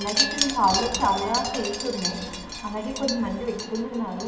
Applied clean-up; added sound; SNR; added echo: none; Wind chime; 4 dB; reverberation time 1.3 s.